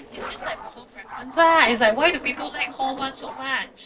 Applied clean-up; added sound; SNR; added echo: neural separator model SepFormer DNS4.